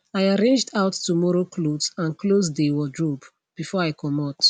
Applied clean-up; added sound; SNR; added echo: none; none; none; none.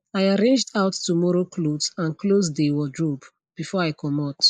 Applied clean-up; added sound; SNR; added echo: neural mask model Resemble Enhance denoiser.